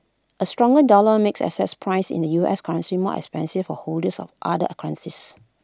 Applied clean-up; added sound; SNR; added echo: none; none; none; none.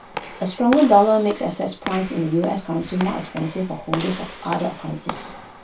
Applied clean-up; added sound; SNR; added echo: none; Walk, footsteps / Slam; 12 dB; reverberation time 0.2 s.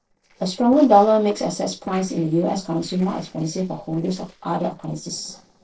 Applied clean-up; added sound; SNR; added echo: neural separator model SepFormer DNS4.